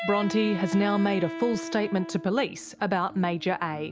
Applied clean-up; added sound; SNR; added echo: none; Wind instrument, woodwind instrument; 10 dB; none.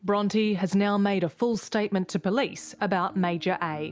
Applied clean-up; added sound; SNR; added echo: none; none; none; none.